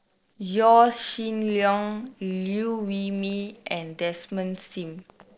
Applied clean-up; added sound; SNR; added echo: neural separator model SepFormer DNS4.